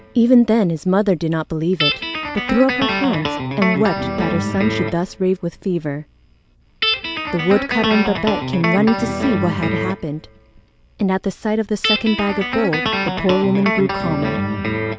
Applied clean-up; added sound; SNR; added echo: none; Guitar; 4 dB; none.